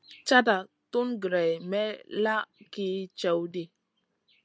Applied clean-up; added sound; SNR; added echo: none; none; none; none.